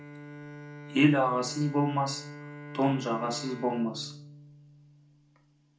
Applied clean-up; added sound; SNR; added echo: none; Bowed string instrument; 14 dB; reverberation time 0.4 s.